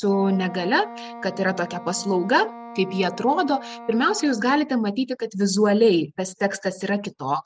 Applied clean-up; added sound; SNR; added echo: none; Wind instrument, woodwind instrument; 18 dB; none.